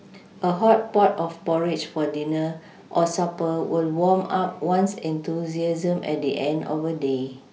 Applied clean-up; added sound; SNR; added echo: none; none; none; none.